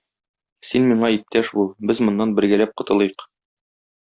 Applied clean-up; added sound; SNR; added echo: none; none; none; none.